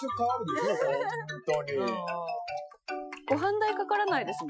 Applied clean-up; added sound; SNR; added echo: classical method Wiener filter.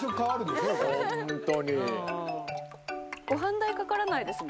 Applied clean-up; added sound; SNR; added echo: none; Drip; 19 dB; none.